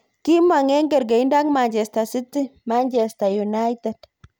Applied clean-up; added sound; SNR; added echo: none; none; none; none.